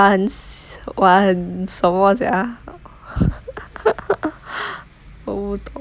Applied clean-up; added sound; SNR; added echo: none; none; none; none.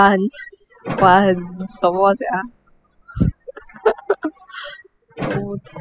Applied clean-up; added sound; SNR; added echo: classical method spectral subtraction.